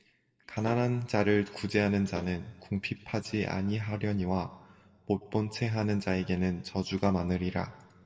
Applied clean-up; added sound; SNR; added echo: none; Slam / Wood; 15 dB; reverberation time 1.0 s.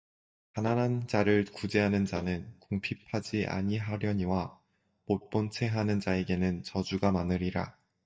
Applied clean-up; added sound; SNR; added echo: neural mask model DeepFilterNet 3.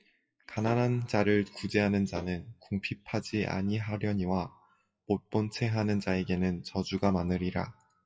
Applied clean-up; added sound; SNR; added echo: classical method WPE with log-MMSE.